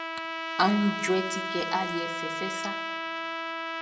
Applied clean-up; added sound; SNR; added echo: none; Trumpet; 2 dB; reverberation time 1.1 s.